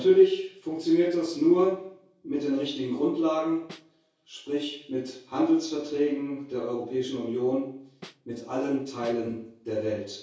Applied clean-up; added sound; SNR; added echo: none; Snare drum; 20 dB; reverberation time 0.6 s.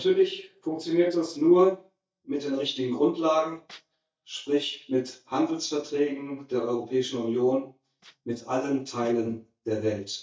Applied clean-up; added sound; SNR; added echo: neural mask model DeepFilterNet 3.